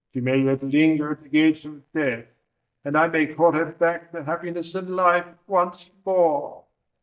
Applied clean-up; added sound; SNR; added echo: neural mask model DeepFilterNet 3.